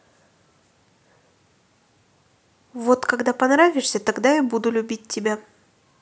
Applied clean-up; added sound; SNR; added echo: none; none; none; none.